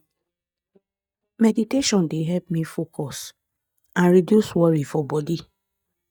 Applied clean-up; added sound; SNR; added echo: neural mask model DeepFilterNet 3.